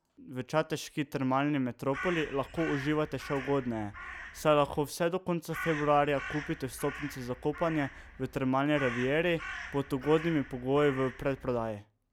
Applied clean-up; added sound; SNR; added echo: none; Crow; 12 dB; none.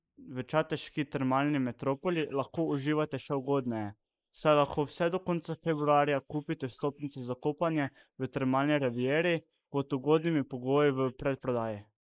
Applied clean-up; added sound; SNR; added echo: neural mask model Resemble Enhance denoiser.